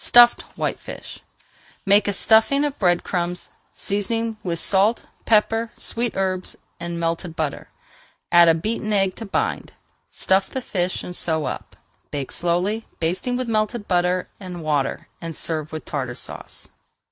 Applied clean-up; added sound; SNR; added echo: none; none; none; none.